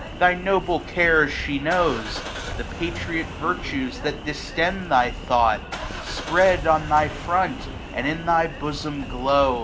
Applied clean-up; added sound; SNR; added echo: none; Engine starting / Car; 10 dB; none.